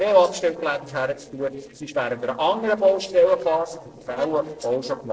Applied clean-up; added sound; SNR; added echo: neural separator model SepFormer DNS4.